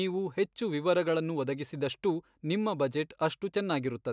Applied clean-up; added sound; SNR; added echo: none; none; none; none.